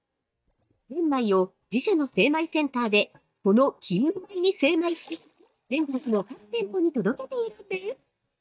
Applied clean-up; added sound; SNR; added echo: neural mask model DeepFilterNet 3.